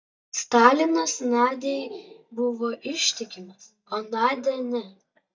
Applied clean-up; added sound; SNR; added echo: neural mask model DeepFilterNet 3.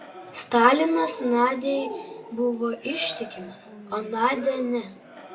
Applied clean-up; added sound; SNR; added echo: none; Cheering; 14 dB; reverberation time 0.3 s.